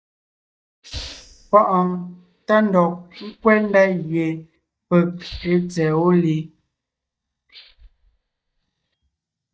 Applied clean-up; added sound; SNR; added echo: neural mask model DeepFilterNet 3.